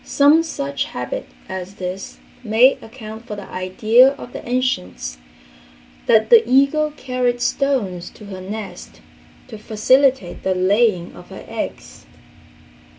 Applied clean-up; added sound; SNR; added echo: none; none; none; none.